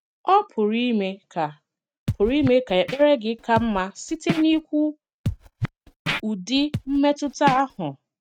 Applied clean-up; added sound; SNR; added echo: neural mask model RNNoise.